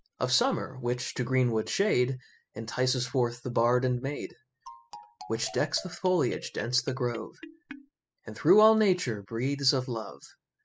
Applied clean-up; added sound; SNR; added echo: classical method spectral subtraction.